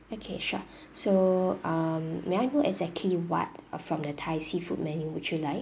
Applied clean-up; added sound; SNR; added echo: none; none; none; none.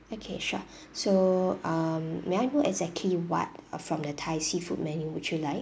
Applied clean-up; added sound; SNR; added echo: none; Tap; 17 dB; none.